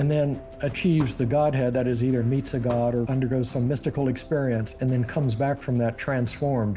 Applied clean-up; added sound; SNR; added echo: none; Fireworks; 19 dB; none.